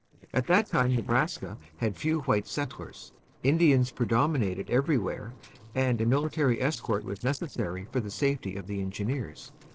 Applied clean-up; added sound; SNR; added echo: neural separator model SepFormer DNS4.